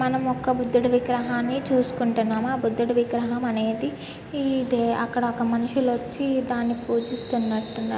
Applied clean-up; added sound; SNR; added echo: none; none; none; none.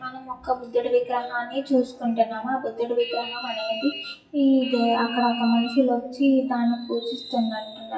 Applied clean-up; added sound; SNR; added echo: classical method WPE with log-MMSE.